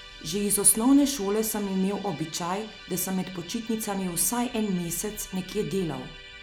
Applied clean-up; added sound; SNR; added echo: none; Musical instrument; 18 dB; none.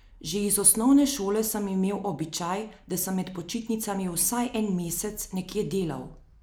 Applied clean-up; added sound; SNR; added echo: none; none; none; none.